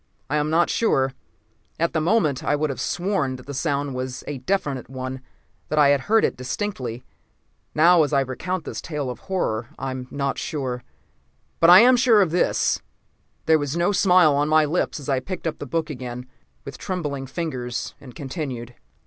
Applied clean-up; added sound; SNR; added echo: none; none; none; none.